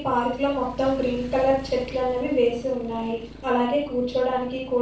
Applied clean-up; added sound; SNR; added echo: none; Motorcycle; 16 dB; reverberation time 0.4 s.